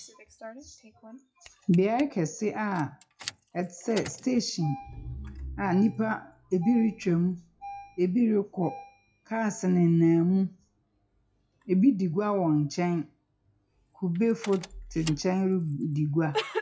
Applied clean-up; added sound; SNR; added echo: classical method WPE with log-MMSE.